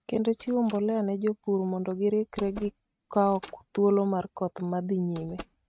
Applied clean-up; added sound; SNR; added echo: neural mask model RNNoise.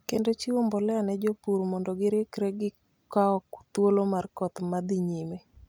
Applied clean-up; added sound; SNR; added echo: none; none; none; none.